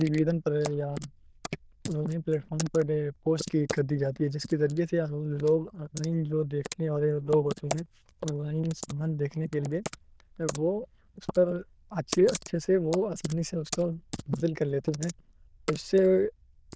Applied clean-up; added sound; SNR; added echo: neural diffusion model UNIVERSE++.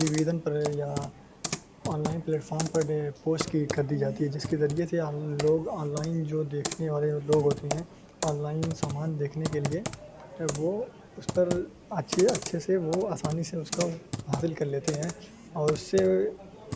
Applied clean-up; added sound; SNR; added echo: none; Computer keyboard; 9 dB; none.